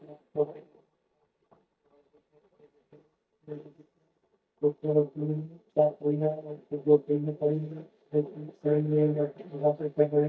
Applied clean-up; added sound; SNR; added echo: neural mask model DeepFilterNet 3.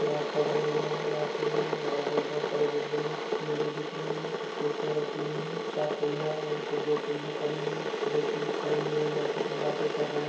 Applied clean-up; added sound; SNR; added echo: none; Boiling / Water; -1 dB; reverberation time 0.7 s.